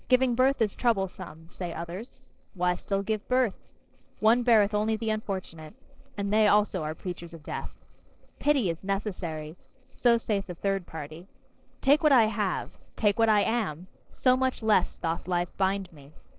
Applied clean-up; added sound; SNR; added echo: neural separator model SepFormer DNS4.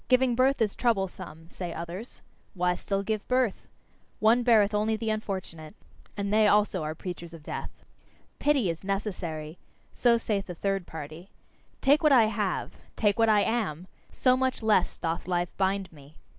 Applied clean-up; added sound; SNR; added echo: none; none; none; none.